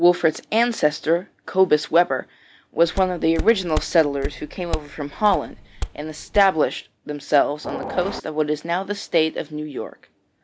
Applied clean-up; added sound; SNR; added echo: none; Walk, footsteps + Train; 8 dB; none.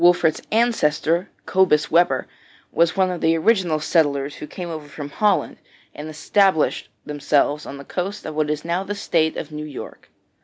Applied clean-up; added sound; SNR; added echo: none; none; none; none.